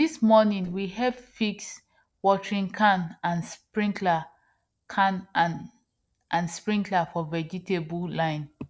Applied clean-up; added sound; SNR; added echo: neural separator model SepFormer DNS4.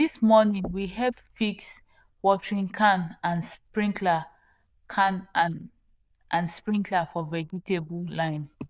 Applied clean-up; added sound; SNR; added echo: neural diffusion model UNIVERSE++.